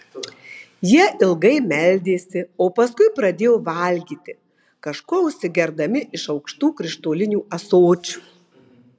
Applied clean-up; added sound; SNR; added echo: none; none; none; none.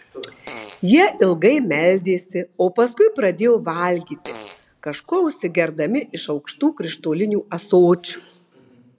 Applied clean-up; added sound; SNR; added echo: none; Fart; 20 dB; none.